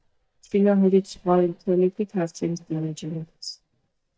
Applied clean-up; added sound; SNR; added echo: neural mask model DeepFilterNet 3.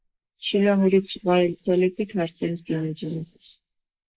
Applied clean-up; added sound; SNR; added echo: neural mask model Resemble Enhance denoiser.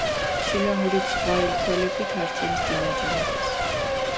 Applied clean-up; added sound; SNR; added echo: none; Race car, auto racing / Accelerating, revving, vroom / Mechanisms; -4 dB; none.